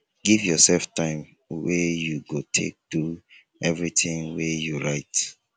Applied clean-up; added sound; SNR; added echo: none; none; none; none.